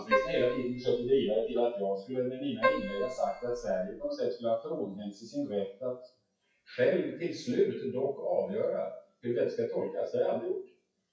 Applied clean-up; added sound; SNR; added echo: classical method WPE with log-MMSE.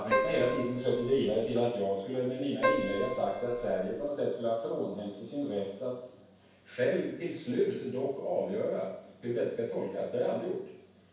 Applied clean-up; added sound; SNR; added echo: none; Keyboard (musical); 2 dB; reverberation time 0.7 s.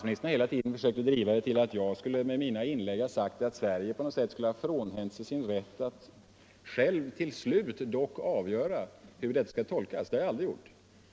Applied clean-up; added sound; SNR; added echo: none; none; none; none.